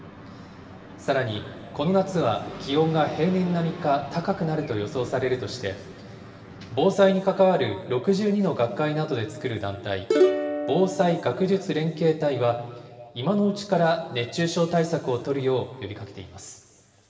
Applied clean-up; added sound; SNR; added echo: none; Plucked string instrument; 0 dB; reverberation time 2.3 s.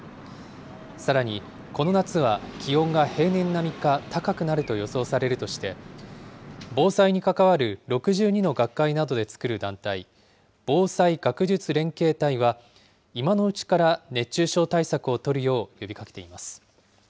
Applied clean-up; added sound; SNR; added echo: none; none; none; none.